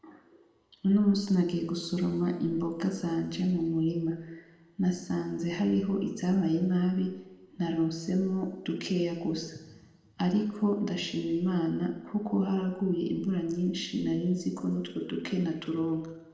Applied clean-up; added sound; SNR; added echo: none; none; none; reverberation time 0.9 s.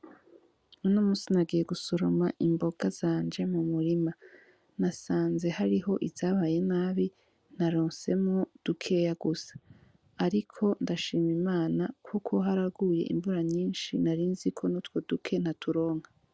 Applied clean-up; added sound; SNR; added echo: none; none; none; none.